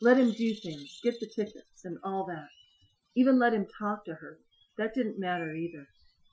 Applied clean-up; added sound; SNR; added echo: classical method Wiener filter.